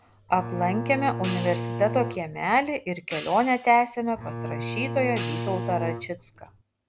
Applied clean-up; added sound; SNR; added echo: none; Hi-hat + Bowed string instrument; 6 dB; none.